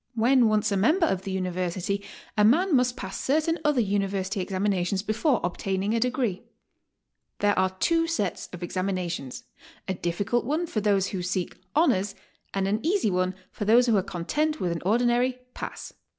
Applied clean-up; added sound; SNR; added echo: none; none; none; none.